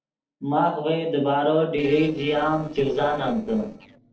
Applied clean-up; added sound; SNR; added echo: neural separator model SepFormer DNS4.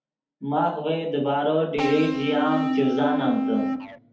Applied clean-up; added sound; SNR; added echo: none; Electric guitar / Bass guitar; 1 dB; reverberation time 0.6 s.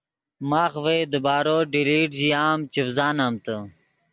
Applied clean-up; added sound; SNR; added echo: none; none; none; none.